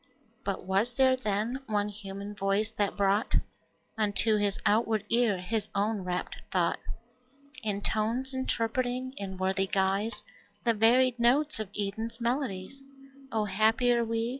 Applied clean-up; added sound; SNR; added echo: classical method log-MMSE.